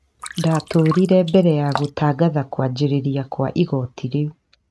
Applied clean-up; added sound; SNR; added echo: neural mask model RNNoise.